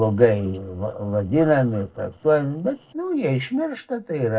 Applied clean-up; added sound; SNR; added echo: neural separator model SepFormer DNS4.